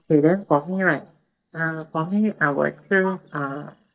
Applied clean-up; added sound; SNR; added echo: neural mask model DeepFilterNet 3.